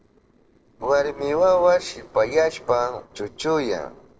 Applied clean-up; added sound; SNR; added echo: neural separator model SepFormer DNS4.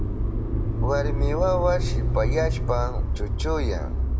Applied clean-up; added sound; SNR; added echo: none; Motor vehicle (road); -4 dB; reverberation time 0.9 s.